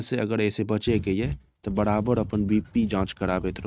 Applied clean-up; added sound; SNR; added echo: neural mask model RNNoise.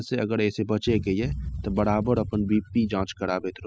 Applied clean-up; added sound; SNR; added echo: classical method spectral subtraction.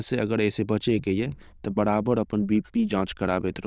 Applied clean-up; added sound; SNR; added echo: neural diffusion model UNIVERSE++.